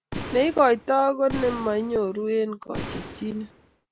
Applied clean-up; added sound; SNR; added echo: none; Boom; 12 dB; none.